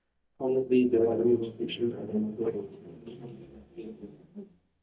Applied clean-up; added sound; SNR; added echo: neural mask model DeepFilterNet 3.